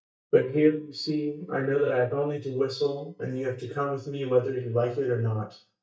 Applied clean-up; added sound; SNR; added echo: neural mask model DeepFilterNet 3.